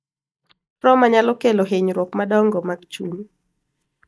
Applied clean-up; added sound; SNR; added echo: neural mask model DeepFilterNet 3.